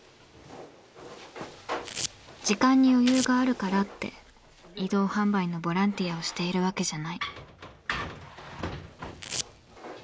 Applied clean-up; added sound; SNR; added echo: none; Domestic sounds, home sounds; 11 dB; none.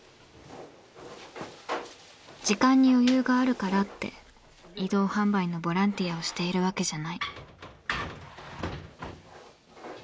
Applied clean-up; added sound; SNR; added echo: none; none; none; none.